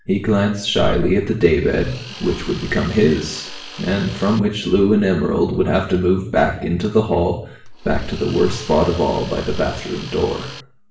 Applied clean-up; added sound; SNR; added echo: none; Tools; 17 dB; reverberation time 0.5 s.